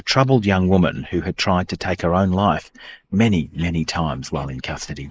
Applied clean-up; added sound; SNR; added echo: neural mask model Resemble Enhance denoiser.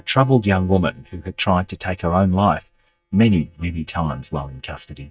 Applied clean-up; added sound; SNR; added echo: neural mask model DeepFilterNet 3.